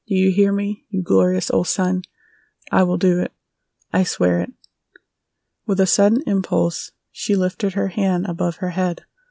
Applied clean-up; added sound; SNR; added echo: none; none; none; none.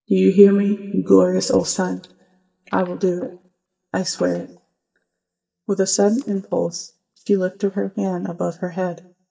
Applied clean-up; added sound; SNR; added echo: neural mask model DeepFilterNet 3.